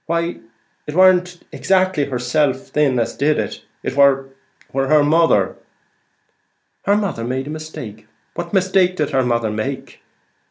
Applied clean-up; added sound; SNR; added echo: none; none; none; none.